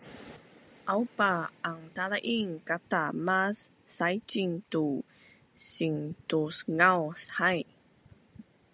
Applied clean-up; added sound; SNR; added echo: none; none; none; none.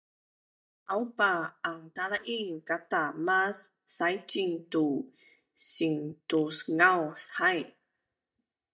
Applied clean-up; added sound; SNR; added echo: neural mask model DeepFilterNet 3.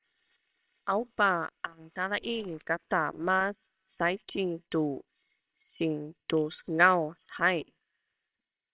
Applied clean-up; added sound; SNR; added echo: neural separator model SepFormer WHAMR!.